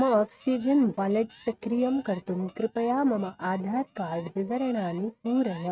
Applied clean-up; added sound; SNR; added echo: neural mask model RNNoise.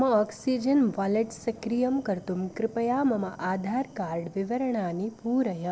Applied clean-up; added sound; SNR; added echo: none; none; none; none.